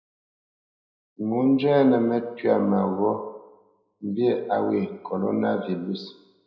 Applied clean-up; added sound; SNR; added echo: none; none; none; reverberation time 0.7 s.